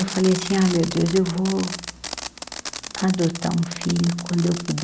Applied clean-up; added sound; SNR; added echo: none; Fireworks; 11 dB; none.